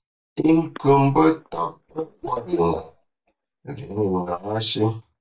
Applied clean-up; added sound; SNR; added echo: neural mask model DeepFilterNet 3.